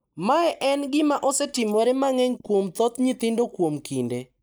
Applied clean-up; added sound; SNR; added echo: neural mask model Resemble Enhance denoiser.